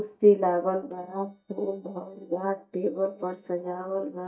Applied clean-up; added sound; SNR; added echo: neural mask model DeepFilterNet 3.